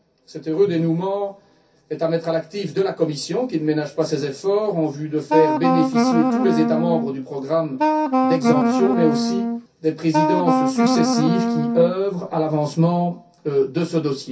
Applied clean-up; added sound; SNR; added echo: none; Wind instrument, woodwind instrument; -3 dB; reverberation time 0.3 s.